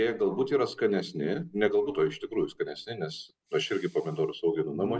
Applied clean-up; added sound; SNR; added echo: neural separator model SepFormer DNS4.